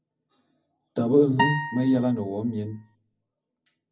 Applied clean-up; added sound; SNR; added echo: none; Acoustic guitar; 4 dB; reverberation time 0.4 s.